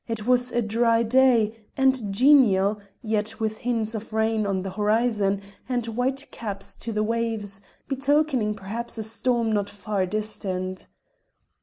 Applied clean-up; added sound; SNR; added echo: none; none; none; none.